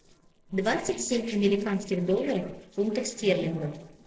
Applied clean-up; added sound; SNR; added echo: neural separator model SepFormer DNS4.